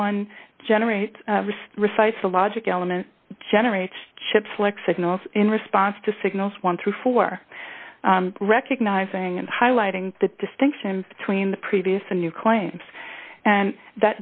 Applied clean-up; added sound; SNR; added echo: none; none; none; none.